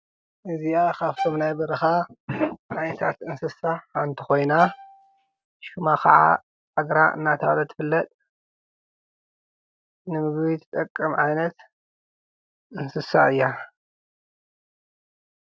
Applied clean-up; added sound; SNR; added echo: none; Bowed string instrument; 10 dB; none.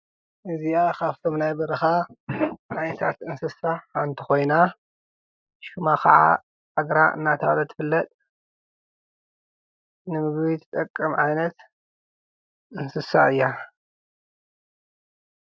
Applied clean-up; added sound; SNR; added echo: neural mask model Resemble Enhance denoiser.